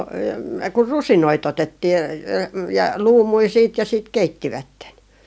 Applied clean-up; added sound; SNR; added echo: none; none; none; none.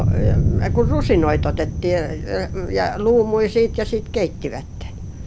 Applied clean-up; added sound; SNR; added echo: none; Thunder; 1 dB; none.